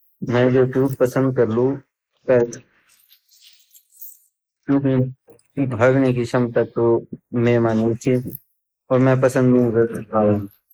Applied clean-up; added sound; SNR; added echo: neural mask model Resemble Enhance denoiser.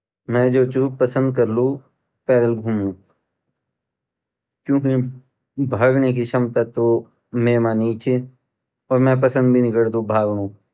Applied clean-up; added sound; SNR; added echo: none; none; none; none.